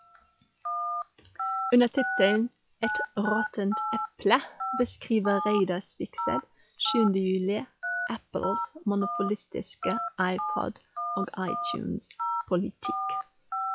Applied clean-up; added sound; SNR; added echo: classical method log-MMSE.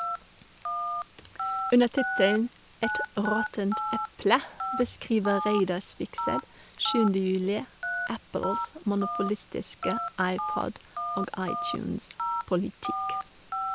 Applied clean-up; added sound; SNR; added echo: none; Telephone; 4 dB; none.